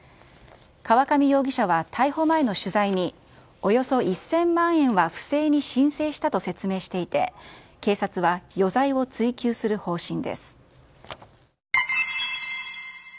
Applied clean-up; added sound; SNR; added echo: none; none; none; none.